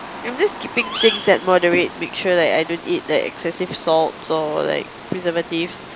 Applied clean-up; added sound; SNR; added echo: none; Bird vocalization, bird call, bird song; 11 dB; none.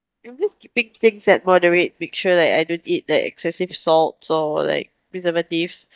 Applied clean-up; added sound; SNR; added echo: neural mask model DeepFilterNet 3.